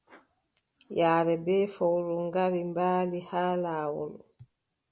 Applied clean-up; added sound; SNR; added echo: none; none; none; none.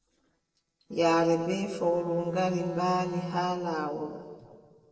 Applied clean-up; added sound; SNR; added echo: neural separator model SepFormer DNS4.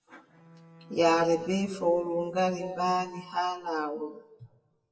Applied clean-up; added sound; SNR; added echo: classical method WPE with log-MMSE.